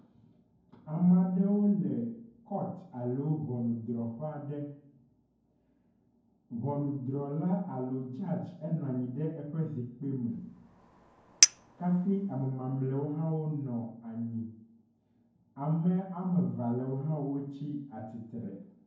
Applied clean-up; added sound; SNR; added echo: none; Chink, clink; -2 dB; reverberation time 0.9 s.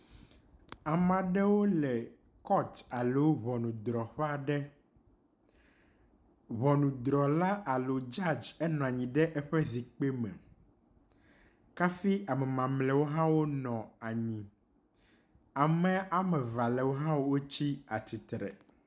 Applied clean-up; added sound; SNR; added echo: none; none; none; none.